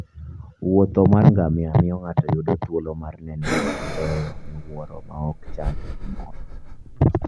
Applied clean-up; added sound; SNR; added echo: none; Breathing; 7 dB; none.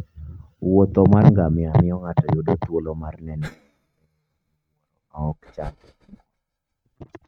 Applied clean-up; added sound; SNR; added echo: neural mask model RNNoise.